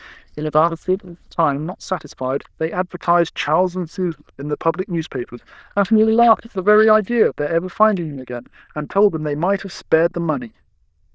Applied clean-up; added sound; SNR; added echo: neural diffusion model UNIVERSE++.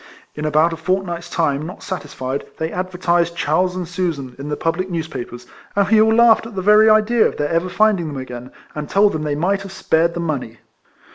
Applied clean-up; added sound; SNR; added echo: none; none; none; none.